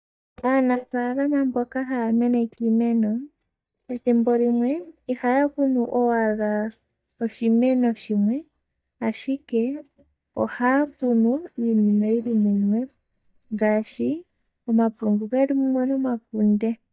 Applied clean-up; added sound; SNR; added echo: neural mask model DeepFilterNet 3.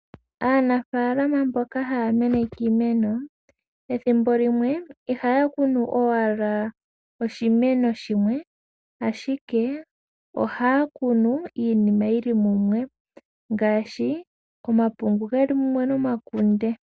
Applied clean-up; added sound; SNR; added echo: none; none; none; none.